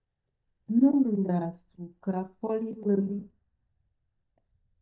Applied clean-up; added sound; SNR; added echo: neural mask model DeepFilterNet 3.